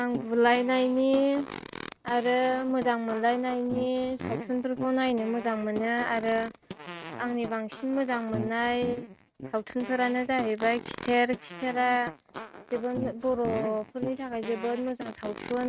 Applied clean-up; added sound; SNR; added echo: neural mask model RNNoise.